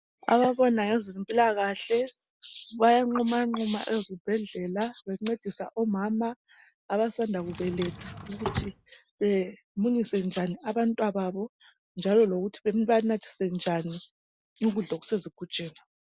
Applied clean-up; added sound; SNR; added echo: none; Drawer open or close; 10 dB; none.